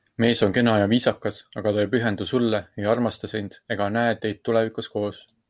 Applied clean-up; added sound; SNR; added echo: none; none; none; none.